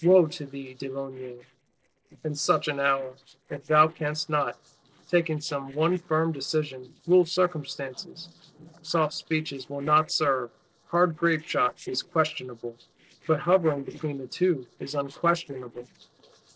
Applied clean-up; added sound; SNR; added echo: neural separator model SepFormer DNS4.